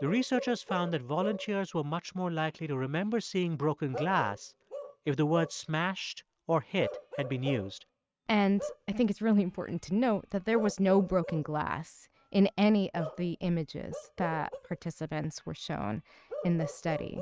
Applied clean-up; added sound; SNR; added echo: neural mask model RNNoise.